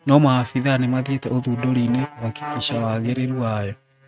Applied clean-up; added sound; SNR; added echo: neural mask model RNNoise.